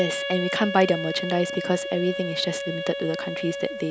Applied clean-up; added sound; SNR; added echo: none; Wind instrument, woodwind instrument; 5 dB; none.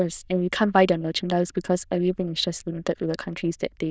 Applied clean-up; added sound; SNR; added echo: neural diffusion model UNIVERSE++.